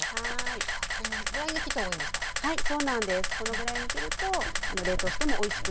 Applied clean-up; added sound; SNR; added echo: none; Chewing, mastication + Camera; -5 dB; none.